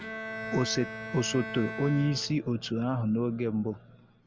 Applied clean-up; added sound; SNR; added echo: none; Bowed string instrument; 11 dB; none.